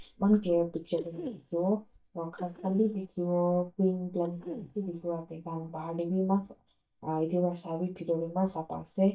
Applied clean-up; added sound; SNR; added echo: neural mask model DeepFilterNet 3.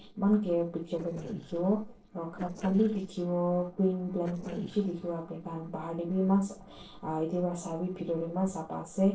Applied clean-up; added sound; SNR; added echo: neural separator model SepFormer DNS4.